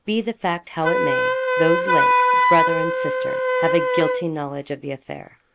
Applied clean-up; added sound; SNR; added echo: none; Wind instrument, woodwind instrument; -4 dB; none.